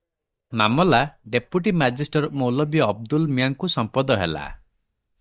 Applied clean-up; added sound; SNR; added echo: neural mask model DeepFilterNet 3.